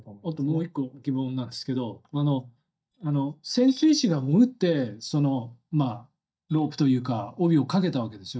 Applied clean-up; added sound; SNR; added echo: neural mask model DeepFilterNet 3.